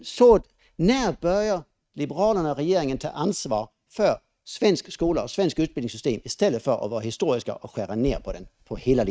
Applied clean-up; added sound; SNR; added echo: neural mask model RNNoise.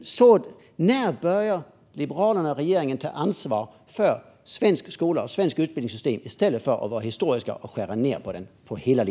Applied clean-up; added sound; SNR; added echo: none; none; none; none.